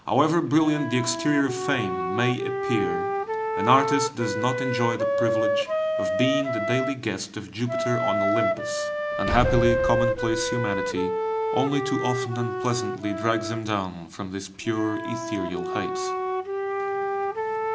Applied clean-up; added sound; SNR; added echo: none; Wind instrument, woodwind instrument + Slam; 0 dB; none.